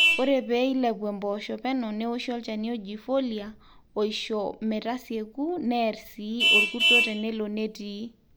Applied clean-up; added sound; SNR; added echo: none; Vehicle horn, car horn, honking; 1 dB; none.